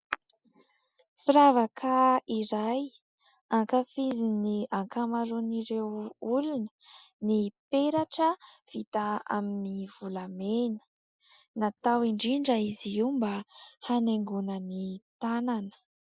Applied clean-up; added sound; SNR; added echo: neural mask model Resemble Enhance denoiser.